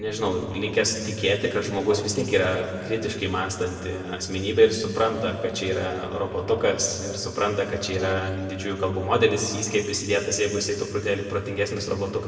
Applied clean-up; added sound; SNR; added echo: none; Brass instrument; 17 dB; reverberation time 2.0 s.